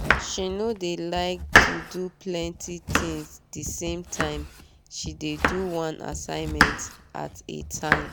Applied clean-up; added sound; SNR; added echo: none; Domestic sounds, home sounds; -4 dB; none.